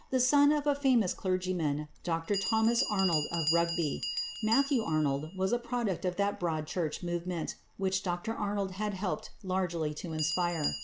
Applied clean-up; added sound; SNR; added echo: none; Bell; 10 dB; none.